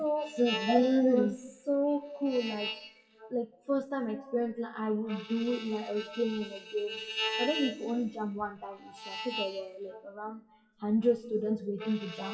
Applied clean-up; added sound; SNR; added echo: classical method WPE with log-MMSE.